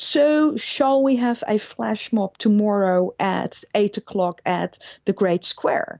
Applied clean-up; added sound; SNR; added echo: none; none; none; none.